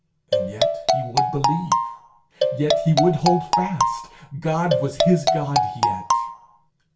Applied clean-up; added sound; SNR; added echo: none; Marimba, xylophone; -3 dB; reverberation time 0.2 s.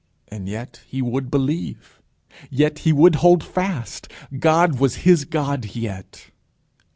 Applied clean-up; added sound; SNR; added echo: none; none; none; none.